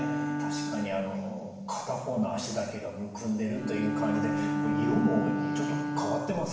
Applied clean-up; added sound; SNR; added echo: none; Bowed string instrument; 1 dB; reverberation time 1.0 s.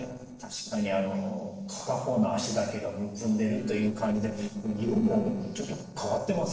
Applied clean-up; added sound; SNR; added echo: neural separator model SepFormer DNS4.